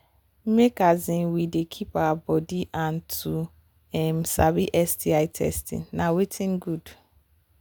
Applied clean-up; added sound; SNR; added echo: none; none; none; none.